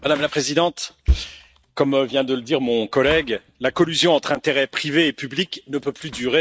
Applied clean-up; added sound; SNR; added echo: neural mask model RNNoise.